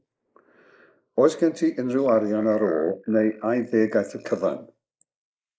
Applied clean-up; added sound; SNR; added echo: neural mask model Resemble Enhance denoiser.